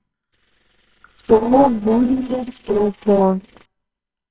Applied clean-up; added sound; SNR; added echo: neural separator model SepFormer WHAMR!.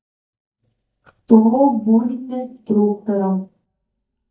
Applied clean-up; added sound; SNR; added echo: neural mask model DeepFilterNet 3.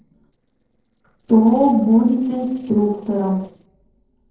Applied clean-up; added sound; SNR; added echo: neural separator model SepFormer DNS4.